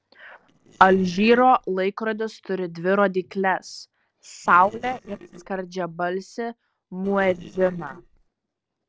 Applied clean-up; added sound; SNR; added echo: neural separator model SepFormer DNS4.